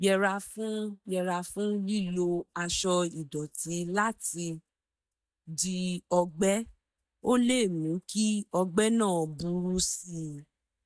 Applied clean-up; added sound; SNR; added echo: neural mask model DeepFilterNet 3.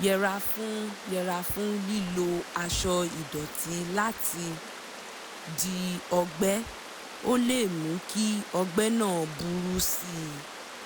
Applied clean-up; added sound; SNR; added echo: none; Water; 12 dB; none.